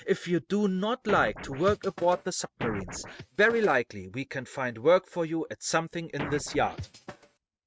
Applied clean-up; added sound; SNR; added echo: neural mask model RNNoise.